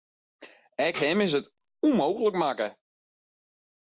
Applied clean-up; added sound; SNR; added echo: none; Tambourine; -1 dB; none.